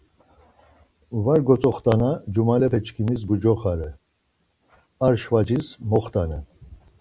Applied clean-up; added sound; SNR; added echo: none; none; none; none.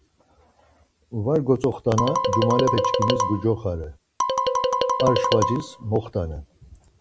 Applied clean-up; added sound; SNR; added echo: none; Marimba, xylophone; -2 dB; none.